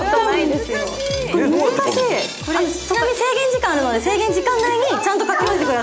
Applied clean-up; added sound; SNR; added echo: none; Cutlery, silverware; 19 dB; none.